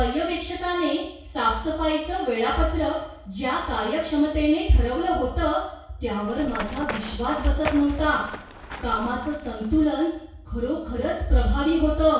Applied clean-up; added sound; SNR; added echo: none; Run; 13 dB; reverberation time 0.6 s.